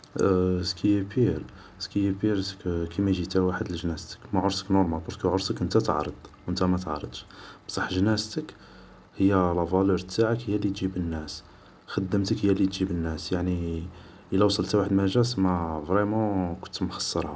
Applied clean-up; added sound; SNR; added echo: none; none; none; none.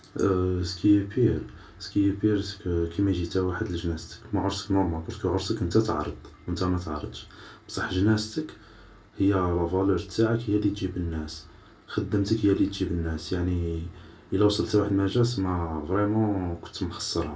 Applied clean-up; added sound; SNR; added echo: none; none; none; reverberation time 0.2 s.